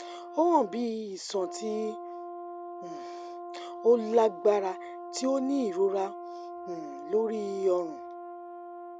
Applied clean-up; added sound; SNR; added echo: none; Brass instrument; 11 dB; none.